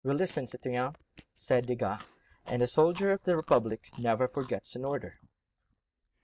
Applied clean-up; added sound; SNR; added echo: neural mask model DeepFilterNet 3.